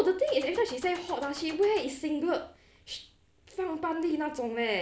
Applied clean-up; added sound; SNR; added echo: none; Gunshot, gunfire; 18 dB; none.